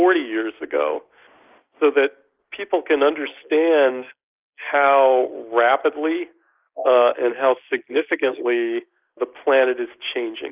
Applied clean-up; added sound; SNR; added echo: neural mask model Resemble Enhance denoiser.